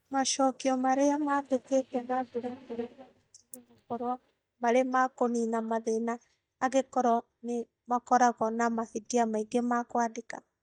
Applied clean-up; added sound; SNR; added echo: neural mask model DeepFilterNet 3.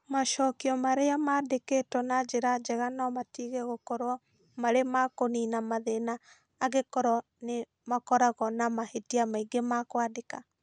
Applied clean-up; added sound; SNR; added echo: none; none; none; none.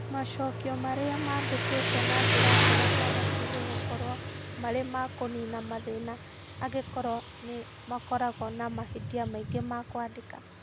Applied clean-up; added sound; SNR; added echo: none; Motorcycle + Coin (dropping); -4 dB; none.